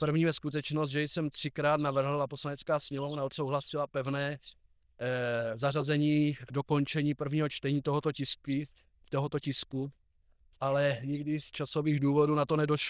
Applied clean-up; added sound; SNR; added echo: neural diffusion model UNIVERSE++.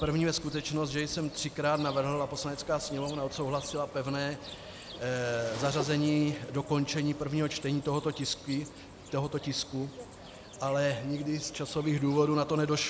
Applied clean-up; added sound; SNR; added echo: none; Cricket; 15 dB; none.